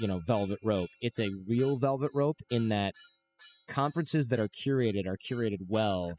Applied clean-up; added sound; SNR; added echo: classical method spectral subtraction.